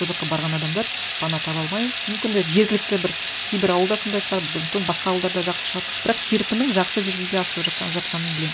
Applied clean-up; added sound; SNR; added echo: none; Water tap, faucet / Liquid; 4 dB; none.